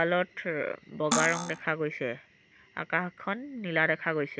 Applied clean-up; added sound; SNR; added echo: none; Cutlery, silverware; 0 dB; none.